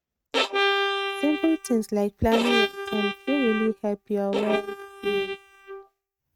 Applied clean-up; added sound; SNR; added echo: neural mask model RNNoise.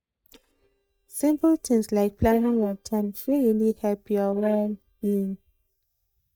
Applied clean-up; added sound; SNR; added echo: neural mask model DeepFilterNet 3.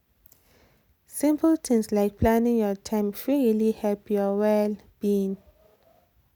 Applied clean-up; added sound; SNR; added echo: none; none; none; none.